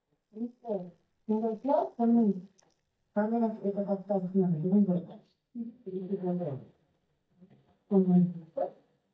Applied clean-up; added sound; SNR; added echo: neural mask model DeepFilterNet 3.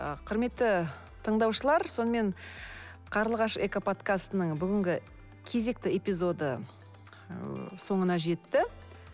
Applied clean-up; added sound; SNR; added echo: none; none; none; none.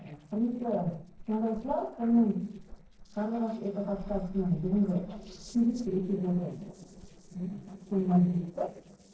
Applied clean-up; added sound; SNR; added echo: neural separator model SepFormer DNS4.